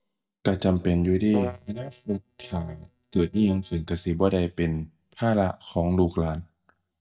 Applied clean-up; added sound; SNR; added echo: neural mask model DeepFilterNet 3.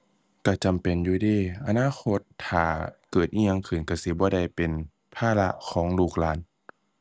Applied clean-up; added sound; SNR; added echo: none; none; none; none.